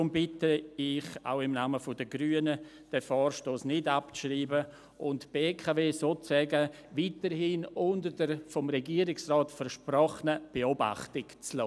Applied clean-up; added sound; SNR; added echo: none; none; none; none.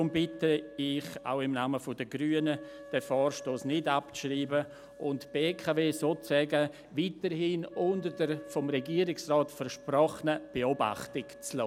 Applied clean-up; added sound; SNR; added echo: none; Wind instrument, woodwind instrument; 19 dB; none.